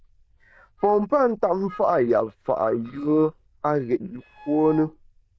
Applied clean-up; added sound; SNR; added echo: neural diffusion model UNIVERSE++.